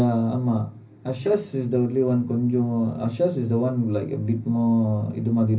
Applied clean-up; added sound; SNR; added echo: none; none; none; reverberation time 0.4 s.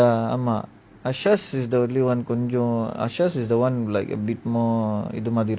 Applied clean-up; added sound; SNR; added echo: none; none; none; none.